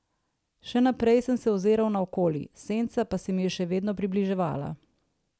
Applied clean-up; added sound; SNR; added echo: none; none; none; none.